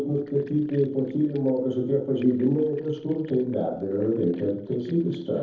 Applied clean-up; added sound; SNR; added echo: neural separator model SepFormer DNS4.